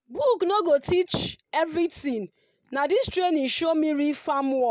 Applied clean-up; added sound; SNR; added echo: none; none; none; none.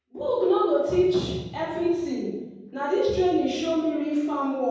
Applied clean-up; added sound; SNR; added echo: none; none; none; reverberation time 1.3 s.